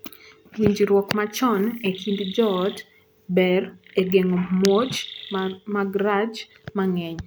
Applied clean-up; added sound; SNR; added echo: none; Chirp, tweet; 18 dB; none.